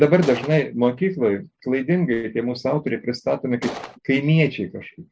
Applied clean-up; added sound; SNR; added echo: none; Gunshot, gunfire; 11 dB; none.